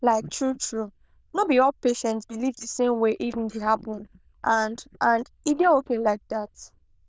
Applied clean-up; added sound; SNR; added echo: neural diffusion model UNIVERSE++.